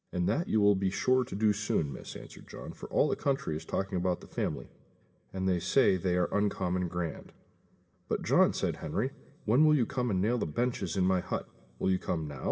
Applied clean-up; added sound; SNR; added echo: none; none; none; reverberation time 1.0 s.